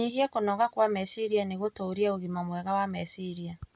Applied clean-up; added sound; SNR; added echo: none; none; none; none.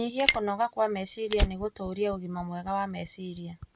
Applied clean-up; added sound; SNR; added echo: none; Fire; 4 dB; none.